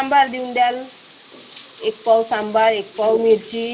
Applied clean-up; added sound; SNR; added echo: none; Bathtub (filling or washing); 16 dB; none.